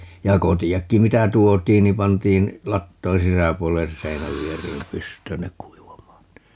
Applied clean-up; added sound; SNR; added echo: none; Engine / Drill; 17 dB; none.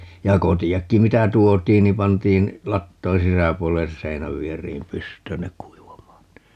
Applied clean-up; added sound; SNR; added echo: none; none; none; none.